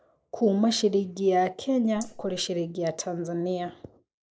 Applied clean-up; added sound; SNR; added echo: neural mask model Resemble Enhance denoiser.